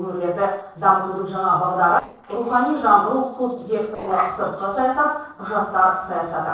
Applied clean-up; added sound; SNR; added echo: neural separator model SepFormer DNS4.